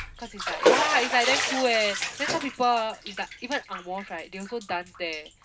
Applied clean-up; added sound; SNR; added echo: none; Bathtub (filling or washing); 1 dB; reverberation time 0.2 s.